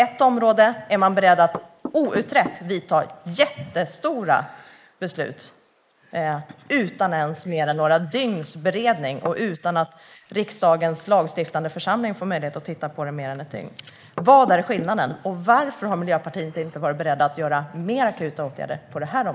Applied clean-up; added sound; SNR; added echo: neural mask model Resemble Enhance denoiser.